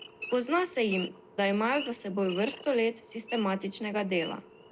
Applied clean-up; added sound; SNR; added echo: none; Idling / Wild animals; 14 dB; reverberation time 0.4 s.